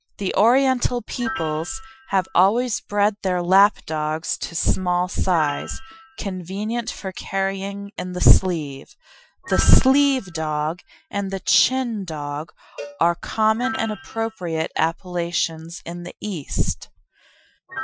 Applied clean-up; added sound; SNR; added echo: classical method Wiener filter.